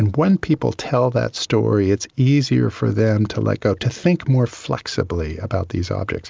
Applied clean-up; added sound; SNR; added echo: none; none; none; none.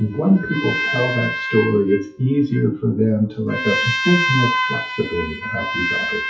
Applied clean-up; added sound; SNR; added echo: classical method WPE with log-MMSE.